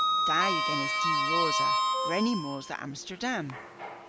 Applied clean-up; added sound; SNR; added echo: none; Sliding door; -5 dB; none.